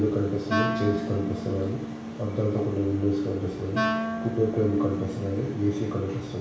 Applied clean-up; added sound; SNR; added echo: none; Wind instrument, woodwind instrument; 6 dB; reverberation time 0.7 s.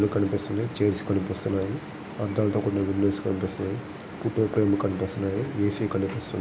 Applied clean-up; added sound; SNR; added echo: none; none; none; none.